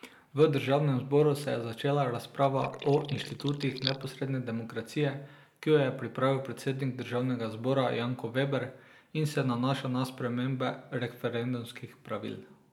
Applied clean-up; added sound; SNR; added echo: neural mask model Resemble Enhance denoiser.